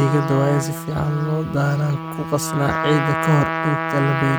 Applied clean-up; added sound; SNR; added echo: none; Trumpet; 4 dB; none.